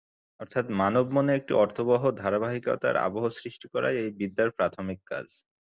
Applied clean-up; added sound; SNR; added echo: none; none; none; none.